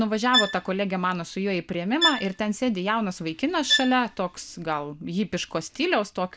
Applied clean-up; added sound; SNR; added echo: none; Bowed string instrument; 3 dB; none.